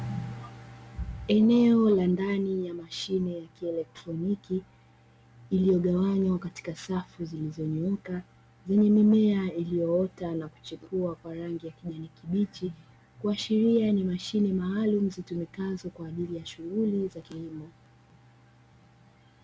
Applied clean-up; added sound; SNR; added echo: none; none; none; none.